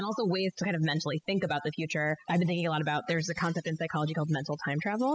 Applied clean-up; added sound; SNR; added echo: classical method spectral subtraction.